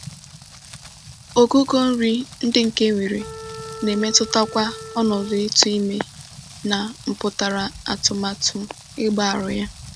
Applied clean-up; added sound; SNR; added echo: none; Wind instrument, woodwind instrument + Rain; 16 dB; none.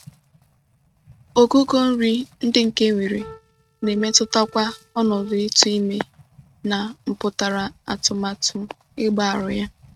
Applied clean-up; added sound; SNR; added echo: neural mask model RNNoise.